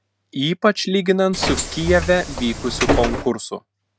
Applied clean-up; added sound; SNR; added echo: none; Bus; 2 dB; none.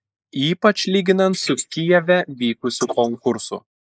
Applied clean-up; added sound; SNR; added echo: neural mask model Resemble Enhance denoiser.